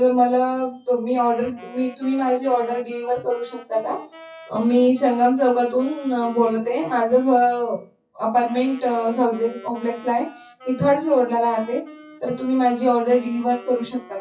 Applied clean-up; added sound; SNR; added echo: classical method WPE with log-MMSE.